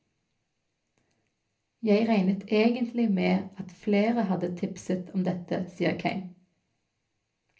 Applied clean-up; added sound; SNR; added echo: none; none; none; reverberation time 0.3 s.